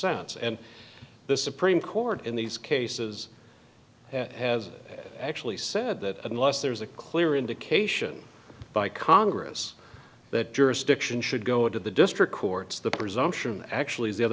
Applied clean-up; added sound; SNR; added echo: none; none; none; none.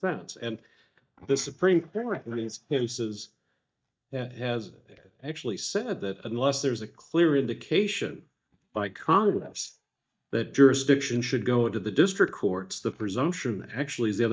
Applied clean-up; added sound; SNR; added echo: neural mask model DeepFilterNet 3.